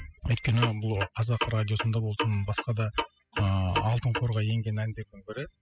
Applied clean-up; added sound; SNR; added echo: classical method spectral subtraction.